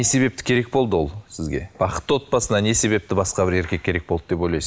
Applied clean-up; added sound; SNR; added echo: none; none; none; none.